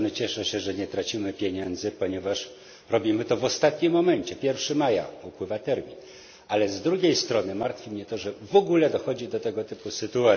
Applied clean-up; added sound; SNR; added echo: none; none; none; none.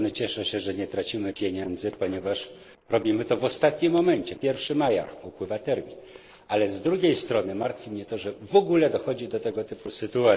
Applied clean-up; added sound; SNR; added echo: neural separator model SepFormer DNS4.